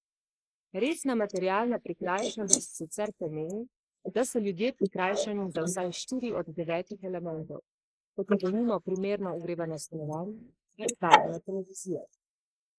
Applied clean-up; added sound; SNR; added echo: neural mask model Resemble Enhance denoiser.